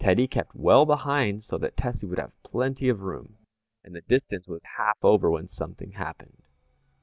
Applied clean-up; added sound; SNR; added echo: none; none; none; none.